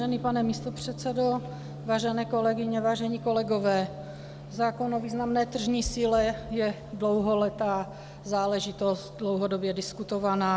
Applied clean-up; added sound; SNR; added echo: none; Gong; 15 dB; none.